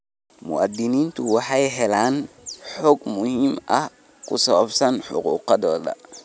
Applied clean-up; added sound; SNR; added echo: none; none; none; none.